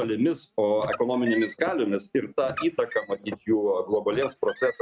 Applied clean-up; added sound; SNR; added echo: neural mask model RNNoise.